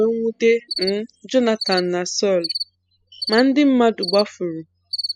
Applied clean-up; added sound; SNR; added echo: classical method spectral subtraction.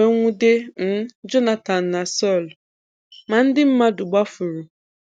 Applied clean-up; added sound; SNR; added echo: none; none; none; none.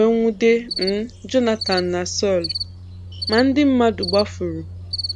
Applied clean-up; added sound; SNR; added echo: none; Cricket; 10 dB; none.